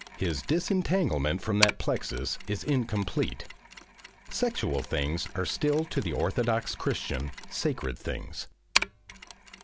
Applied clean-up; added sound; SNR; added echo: none; Mechanisms; 9 dB; none.